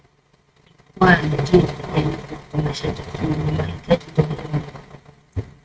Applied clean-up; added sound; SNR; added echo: neural mask model RNNoise.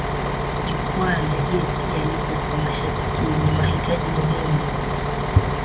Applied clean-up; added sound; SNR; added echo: none; Bus; -1 dB; none.